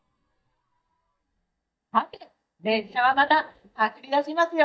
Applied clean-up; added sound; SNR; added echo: neural mask model DeepFilterNet 3.